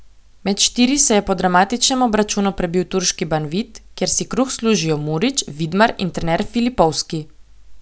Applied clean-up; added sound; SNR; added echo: none; none; none; none.